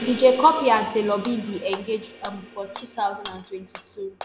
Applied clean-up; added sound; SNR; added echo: none; Crash cymbal + Shatter / Hammer; 13 dB; none.